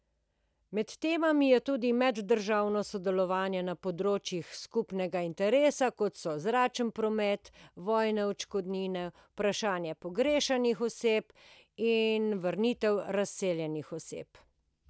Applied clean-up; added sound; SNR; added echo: none; none; none; none.